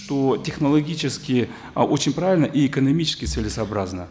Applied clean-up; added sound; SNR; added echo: none; none; none; none.